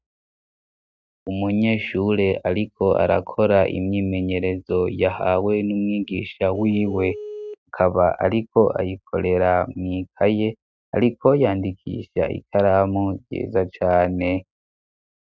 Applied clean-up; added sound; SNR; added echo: neural mask model RNNoise.